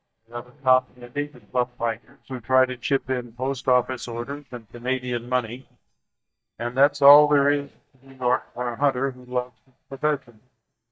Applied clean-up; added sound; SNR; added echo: neural mask model DeepFilterNet 3.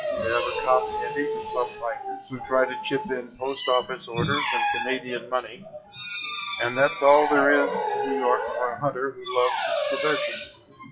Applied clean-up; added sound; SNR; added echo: classical method WPE with log-MMSE.